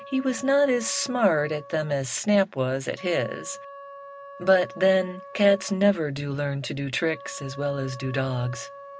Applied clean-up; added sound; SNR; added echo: none; Wind instrument, woodwind instrument; 18 dB; none.